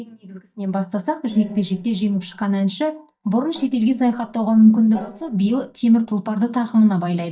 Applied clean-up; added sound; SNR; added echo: neural mask model DeepFilterNet 3.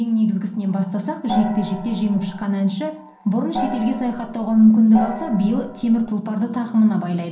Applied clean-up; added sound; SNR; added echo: none; Gong; 10 dB; reverberation time 0.6 s.